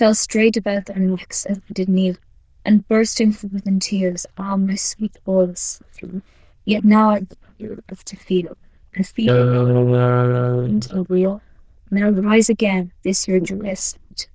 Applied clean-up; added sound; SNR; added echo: neural diffusion model UNIVERSE++.